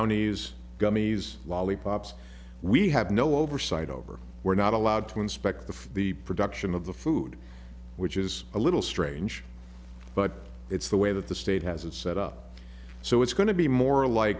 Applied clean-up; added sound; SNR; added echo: none; none; none; none.